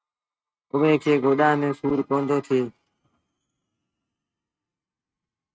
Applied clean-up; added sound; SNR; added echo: neural mask model RNNoise.